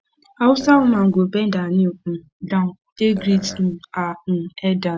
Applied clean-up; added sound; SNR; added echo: none; Burping, eructation; 18 dB; none.